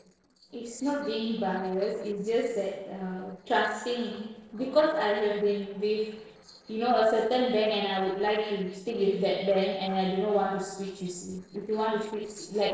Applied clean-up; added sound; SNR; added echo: neural separator model SepFormer DNS4.